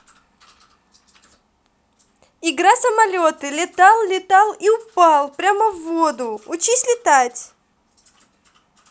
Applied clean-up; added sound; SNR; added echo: none; none; none; none.